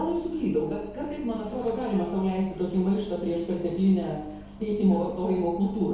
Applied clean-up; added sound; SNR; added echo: none; Bus; 16 dB; reverberation time 0.9 s.